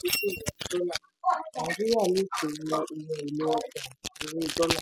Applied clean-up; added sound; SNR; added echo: classical method spectral subtraction.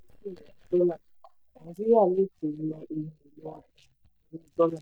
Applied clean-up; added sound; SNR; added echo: neural mask model DeepFilterNet 3.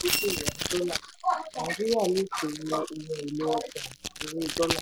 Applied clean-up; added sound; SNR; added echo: none; Packing tape, duct tape + Coin (dropping) / Glass; 5 dB; none.